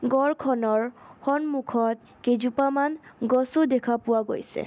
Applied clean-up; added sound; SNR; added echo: none; none; none; none.